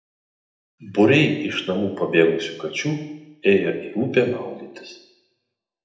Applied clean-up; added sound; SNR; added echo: none; none; none; reverberation time 0.7 s.